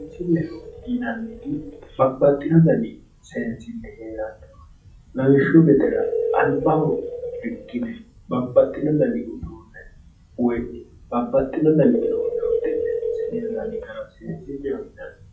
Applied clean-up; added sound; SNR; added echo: classical method WPE with log-MMSE.